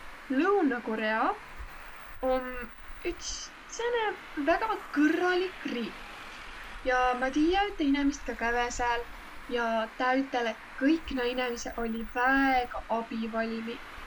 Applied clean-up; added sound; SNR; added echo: none; Traffic noise, roadway noise; 13 dB; none.